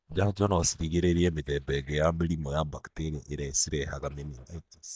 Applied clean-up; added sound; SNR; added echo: neural mask model DeepFilterNet 3.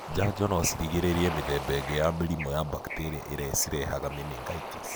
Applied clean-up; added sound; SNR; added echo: none; Bird / Ocean; 9 dB; none.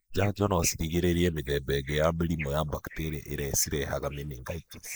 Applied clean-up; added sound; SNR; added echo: neural mask model Resemble Enhance denoiser.